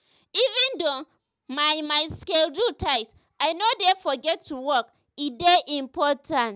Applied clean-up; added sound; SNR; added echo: none; none; none; none.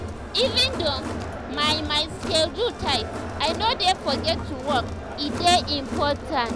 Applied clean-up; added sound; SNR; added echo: none; Crowd; 6 dB; none.